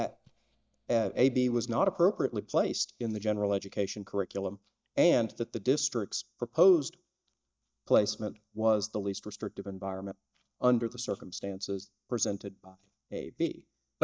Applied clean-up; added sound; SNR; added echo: neural mask model DeepFilterNet 3.